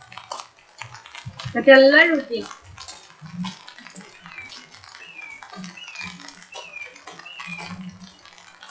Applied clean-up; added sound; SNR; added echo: classical method WPE with log-MMSE.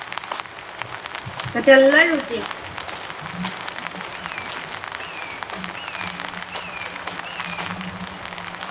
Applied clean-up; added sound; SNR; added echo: none; Rain; 7 dB; reverberation time 1.2 s.